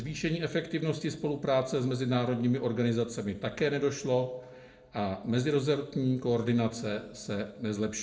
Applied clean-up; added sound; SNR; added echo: none; none; none; reverberation time 0.4 s.